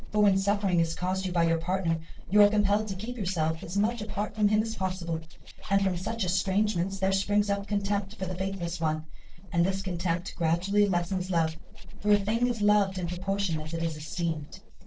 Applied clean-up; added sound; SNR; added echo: neural separator model SepFormer DNS4.